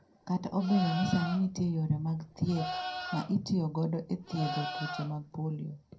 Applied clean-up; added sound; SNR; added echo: none; Livestock, farm animals, working animals; 8 dB; reverberation time 0.2 s.